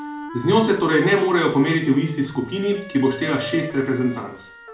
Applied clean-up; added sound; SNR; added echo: none; Wind instrument, woodwind instrument; 14 dB; reverberation time 0.3 s.